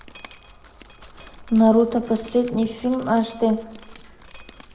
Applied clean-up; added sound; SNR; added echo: none; Drip; 20 dB; reverberation time 0.6 s.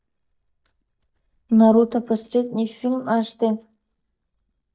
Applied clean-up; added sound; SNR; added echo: neural mask model DeepFilterNet 3.